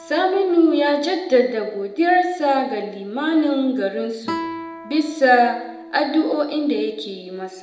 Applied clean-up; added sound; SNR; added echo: none; Guitar; 17 dB; reverberation time 0.7 s.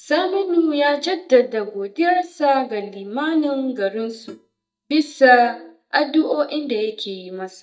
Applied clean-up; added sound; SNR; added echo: neural mask model DeepFilterNet 3.